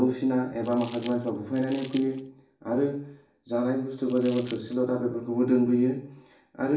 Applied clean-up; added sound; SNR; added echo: none; Crumpling, crinkling; 16 dB; reverberation time 0.4 s.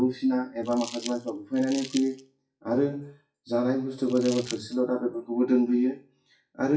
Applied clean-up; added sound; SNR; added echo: classical method WPE with log-MMSE.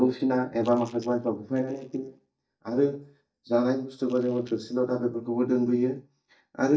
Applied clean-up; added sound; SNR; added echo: neural mask model DeepFilterNet 3.